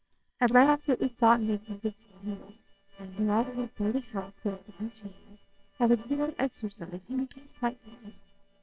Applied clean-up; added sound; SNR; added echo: neural separator model SepFormer WHAMR!.